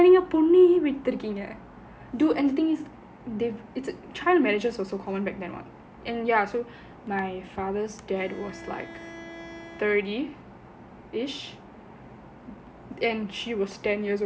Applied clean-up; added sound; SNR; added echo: none; Bowed string instrument; 19 dB; none.